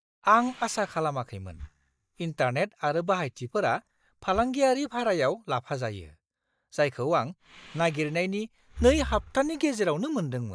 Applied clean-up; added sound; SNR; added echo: neural mask model DeepFilterNet 3.